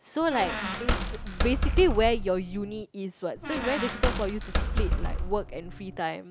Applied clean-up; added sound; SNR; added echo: none; Squeak; 0 dB; none.